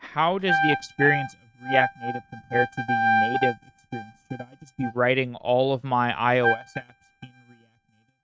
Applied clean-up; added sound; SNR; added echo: neural mask model RNNoise.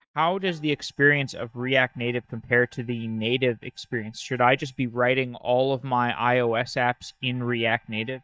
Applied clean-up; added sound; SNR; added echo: neural mask model DeepFilterNet 3.